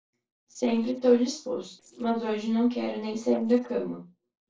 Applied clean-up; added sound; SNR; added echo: neural separator model SepFormer DNS4.